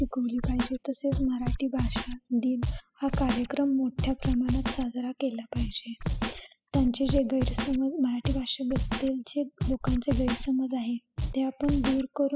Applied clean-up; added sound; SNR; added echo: classical method spectral subtraction.